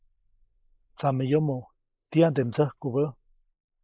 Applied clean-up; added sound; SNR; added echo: neural mask model Resemble Enhance denoiser.